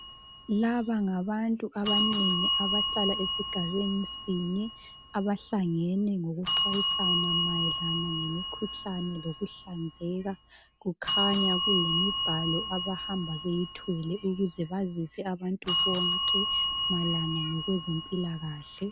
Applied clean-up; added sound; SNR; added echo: none; Bell; 1 dB; none.